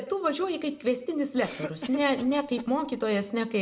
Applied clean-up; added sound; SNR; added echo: none; Cough; 15 dB; reverberation time 1.0 s.